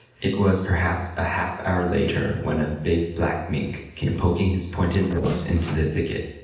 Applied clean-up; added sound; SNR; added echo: neural separator model SepFormer DNS4.